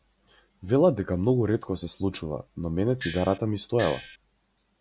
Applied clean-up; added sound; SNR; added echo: none; Gong; 11 dB; none.